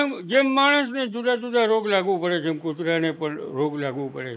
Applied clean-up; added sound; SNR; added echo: neural mask model Resemble Enhance denoiser.